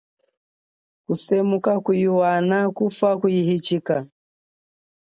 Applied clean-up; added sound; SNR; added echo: none; none; none; none.